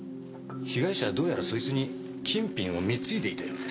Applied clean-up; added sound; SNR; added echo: none; none; none; none.